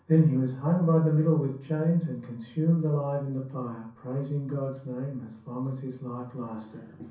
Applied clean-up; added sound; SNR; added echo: none; none; none; reverberation time 0.6 s.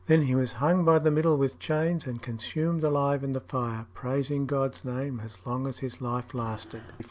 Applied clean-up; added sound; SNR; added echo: none; none; none; none.